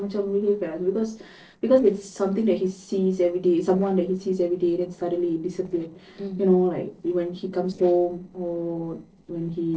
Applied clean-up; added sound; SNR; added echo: neural separator model SepFormer DNS4.